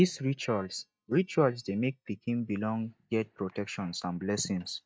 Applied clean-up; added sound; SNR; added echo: neural mask model DeepFilterNet 3.